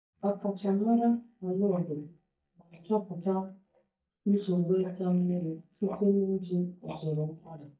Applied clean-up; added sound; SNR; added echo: neural mask model DeepFilterNet 3.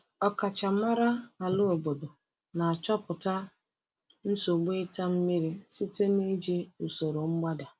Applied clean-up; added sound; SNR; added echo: none; none; none; none.